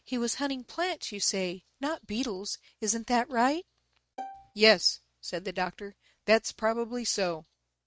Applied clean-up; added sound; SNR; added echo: neural mask model RNNoise.